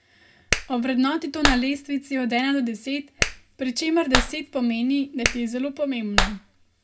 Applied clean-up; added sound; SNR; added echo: none; Clapping; 3 dB; reverberation time 0.2 s.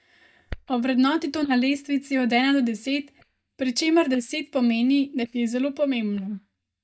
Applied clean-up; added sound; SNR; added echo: neural mask model DeepFilterNet 3.